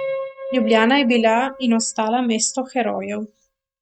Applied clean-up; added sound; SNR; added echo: neural mask model RNNoise.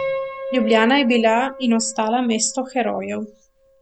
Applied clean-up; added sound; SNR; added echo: none; Piano; 11 dB; none.